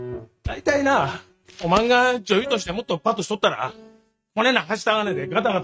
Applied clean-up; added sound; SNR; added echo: neural mask model RNNoise.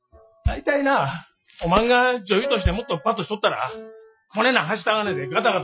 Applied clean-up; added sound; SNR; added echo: classical method Wiener filter.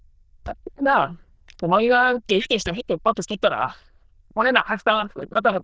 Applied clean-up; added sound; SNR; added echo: neural diffusion model UNIVERSE++.